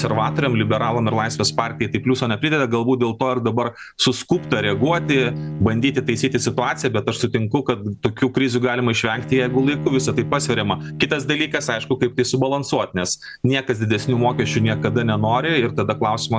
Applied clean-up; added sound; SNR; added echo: none; Bowed string instrument; 10 dB; none.